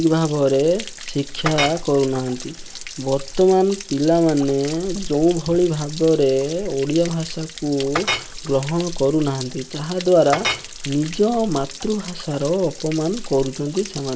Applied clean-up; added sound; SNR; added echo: none; Chink, clink + Stream / Trickle, dribble / Splash, splatter; 10 dB; none.